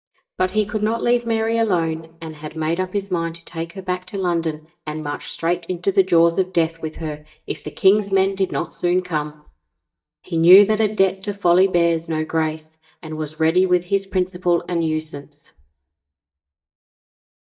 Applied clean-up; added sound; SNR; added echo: neural mask model DeepFilterNet 3.